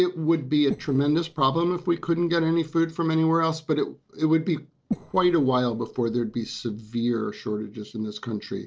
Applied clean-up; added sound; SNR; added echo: neural separator model SepFormer DNS4.